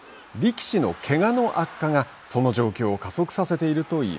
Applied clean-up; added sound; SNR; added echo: none; none; none; none.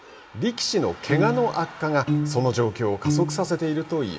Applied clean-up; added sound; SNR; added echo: none; Piano; 3 dB; reverberation time 1.0 s.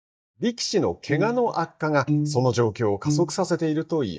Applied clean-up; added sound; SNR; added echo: neural mask model DeepFilterNet 3.